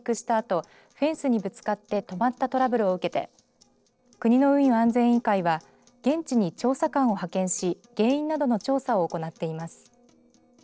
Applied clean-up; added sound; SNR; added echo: neural separator model SepFormer DNS4.